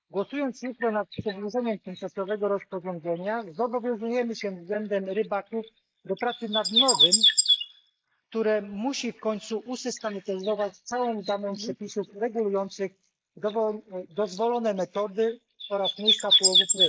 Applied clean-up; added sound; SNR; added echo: neural mask model Resemble Enhance denoiser.